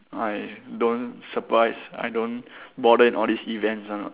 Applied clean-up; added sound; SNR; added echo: none; none; none; none.